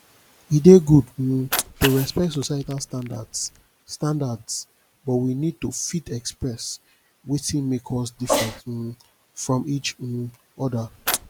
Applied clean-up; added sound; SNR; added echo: none; Cat; 11 dB; none.